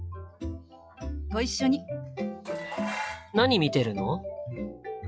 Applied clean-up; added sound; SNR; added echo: classical method log-MMSE.